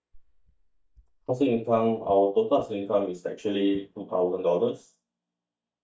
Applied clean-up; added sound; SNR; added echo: neural mask model DeepFilterNet 3.